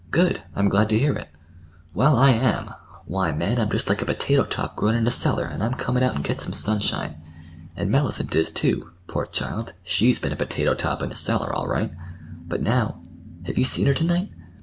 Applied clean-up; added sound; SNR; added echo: none; none; none; none.